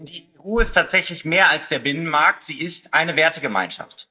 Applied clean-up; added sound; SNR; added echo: neural mask model DeepFilterNet 3.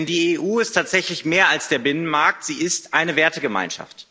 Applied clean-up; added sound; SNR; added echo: none; none; none; none.